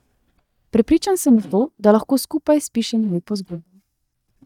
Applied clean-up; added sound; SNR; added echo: neural mask model DeepFilterNet 3.